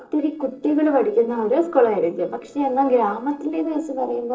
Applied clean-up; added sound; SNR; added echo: neural separator model SepFormer DNS4.